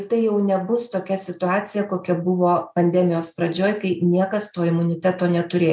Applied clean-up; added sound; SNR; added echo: none; none; none; none.